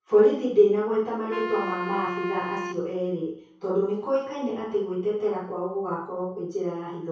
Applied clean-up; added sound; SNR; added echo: none; Wind instrument, woodwind instrument; 9 dB; reverberation time 0.6 s.